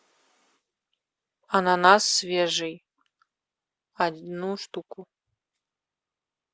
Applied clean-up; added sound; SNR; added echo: none; none; none; none.